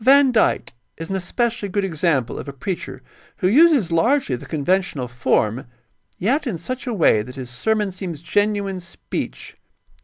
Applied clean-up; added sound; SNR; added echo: none; none; none; none.